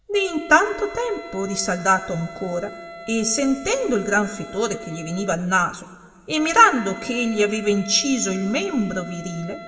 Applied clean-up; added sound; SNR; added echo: none; Wind instrument, woodwind instrument; 16 dB; reverberation time 2.6 s.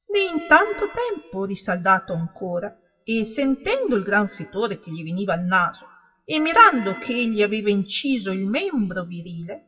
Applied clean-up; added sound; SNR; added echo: classical method WPE with log-MMSE.